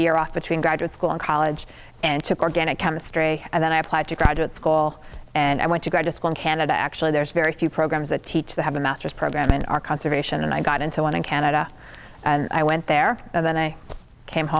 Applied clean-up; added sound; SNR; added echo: none; Crackle; 11 dB; none.